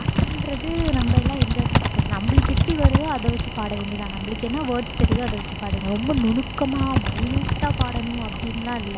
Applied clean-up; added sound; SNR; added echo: none; Typing; -4 dB; none.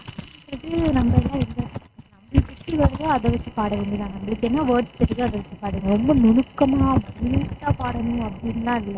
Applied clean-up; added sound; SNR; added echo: neural mask model RNNoise.